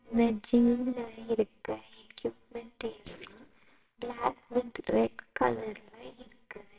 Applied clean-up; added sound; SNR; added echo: neural separator model SepFormer WHAMR!.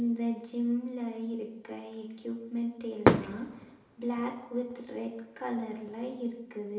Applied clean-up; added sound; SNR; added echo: none; Fireworks; -2 dB; reverberation time 0.9 s.